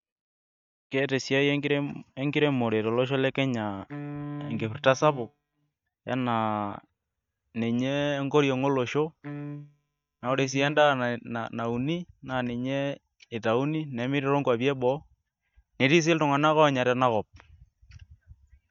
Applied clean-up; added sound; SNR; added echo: neural mask model DeepFilterNet 3.